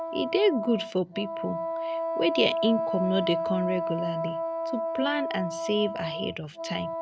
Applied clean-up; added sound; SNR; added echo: none; Wind instrument, woodwind instrument; 2 dB; none.